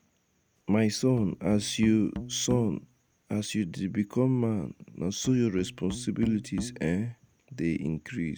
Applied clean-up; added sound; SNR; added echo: none; Musical instrument; 13 dB; none.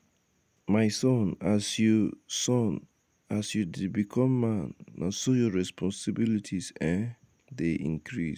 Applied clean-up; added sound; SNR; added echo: none; none; none; none.